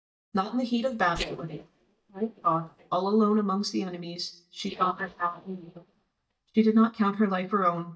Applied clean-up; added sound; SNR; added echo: neural mask model DeepFilterNet 3.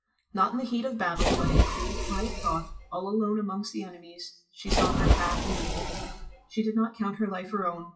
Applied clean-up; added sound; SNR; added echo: classical method WPE with log-MMSE.